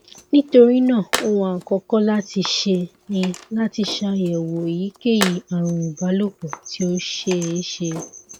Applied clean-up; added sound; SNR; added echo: none; Tools; 15 dB; none.